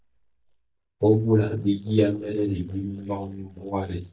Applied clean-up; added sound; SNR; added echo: neural mask model DeepFilterNet 3.